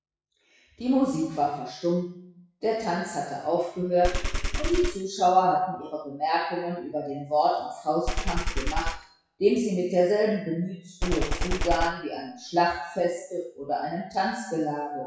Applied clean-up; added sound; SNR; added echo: classical method WPE with log-MMSE.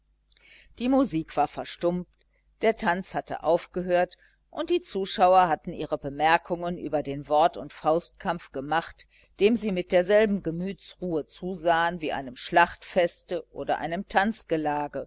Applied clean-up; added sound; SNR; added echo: none; none; none; none.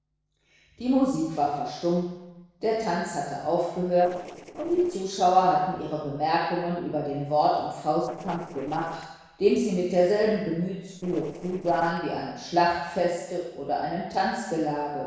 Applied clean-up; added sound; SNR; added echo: neural separator model SepFormer DNS4.